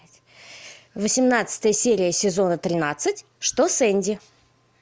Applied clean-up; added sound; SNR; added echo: none; none; none; none.